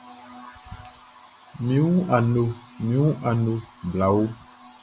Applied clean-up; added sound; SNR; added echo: none; none; none; none.